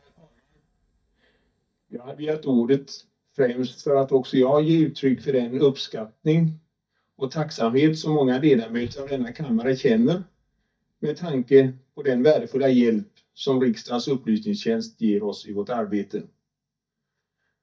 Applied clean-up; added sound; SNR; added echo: neural mask model DeepFilterNet 3.